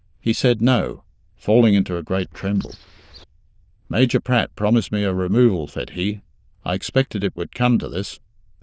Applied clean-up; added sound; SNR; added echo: neural diffusion model UNIVERSE++.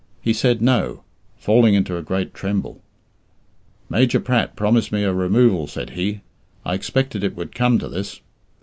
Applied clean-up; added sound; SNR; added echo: none; none; none; none.